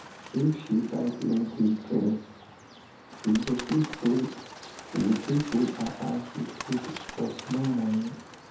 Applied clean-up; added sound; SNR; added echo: none; Bird; 14 dB; reverberation time 0.5 s.